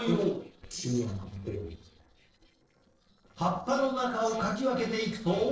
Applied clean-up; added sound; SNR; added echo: neural separator model SepFormer DNS4.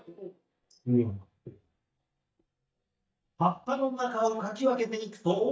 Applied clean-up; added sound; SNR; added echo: neural mask model DeepFilterNet 3.